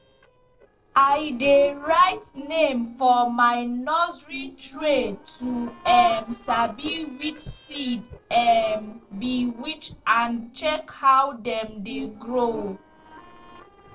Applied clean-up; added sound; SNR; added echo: neural separator model SepFormer DNS4.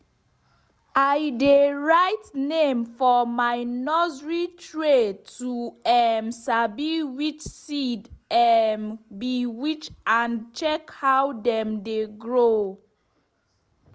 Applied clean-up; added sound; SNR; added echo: none; none; none; none.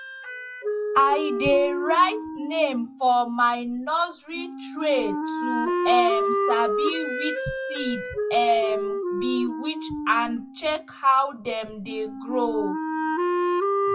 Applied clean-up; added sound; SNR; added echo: classical method WPE with log-MMSE.